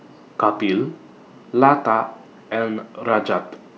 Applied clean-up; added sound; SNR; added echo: none; none; none; none.